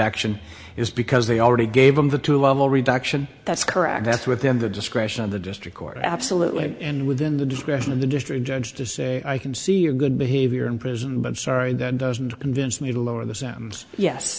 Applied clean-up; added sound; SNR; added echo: none; none; none; none.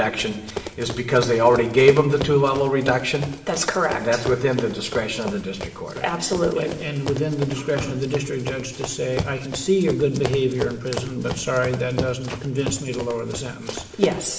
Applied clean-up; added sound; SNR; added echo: none; Run; 11 dB; reverberation time 0.9 s.